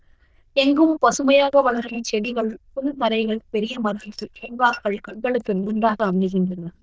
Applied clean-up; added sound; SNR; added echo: neural diffusion model UNIVERSE++.